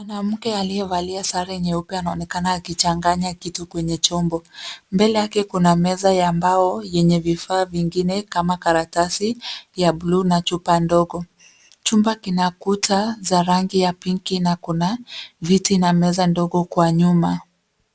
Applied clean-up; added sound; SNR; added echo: none; none; none; none.